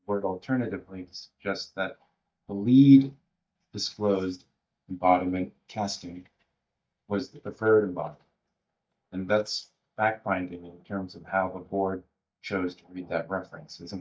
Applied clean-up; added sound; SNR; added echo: neural mask model DeepFilterNet 3.